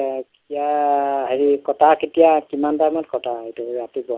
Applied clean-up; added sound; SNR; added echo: none; none; none; none.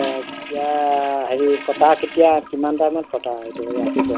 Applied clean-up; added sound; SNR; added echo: none; Toilet flush / Gurgling; 10 dB; none.